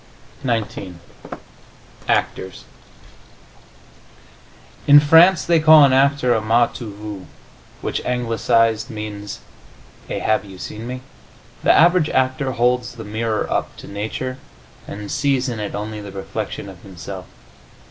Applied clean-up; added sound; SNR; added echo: none; none; none; none.